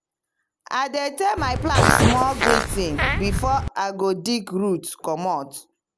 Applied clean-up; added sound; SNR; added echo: none; Fart; -4 dB; none.